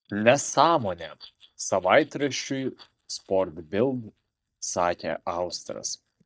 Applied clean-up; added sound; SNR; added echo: neural mask model DeepFilterNet 3.